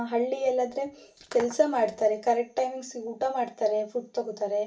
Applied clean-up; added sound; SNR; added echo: none; none; none; reverberation time 0.2 s.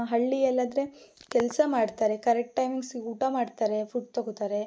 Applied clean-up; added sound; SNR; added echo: none; none; none; none.